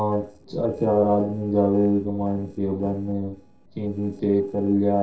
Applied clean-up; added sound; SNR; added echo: neural separator model SepFormer DNS4.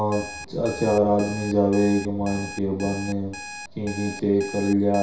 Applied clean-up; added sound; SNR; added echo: none; Alarm; 14 dB; reverberation time 0.6 s.